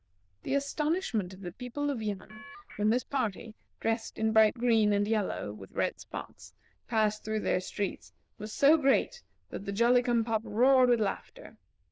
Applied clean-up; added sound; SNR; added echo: neural diffusion model UNIVERSE++.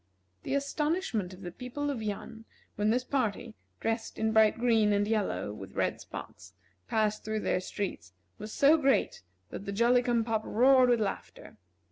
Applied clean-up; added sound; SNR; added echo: none; none; none; none.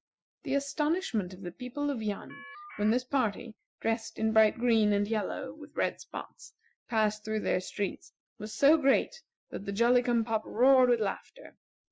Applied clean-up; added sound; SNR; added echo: classical method Wiener filter.